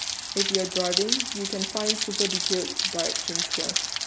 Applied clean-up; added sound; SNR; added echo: none; Rain; -3 dB; none.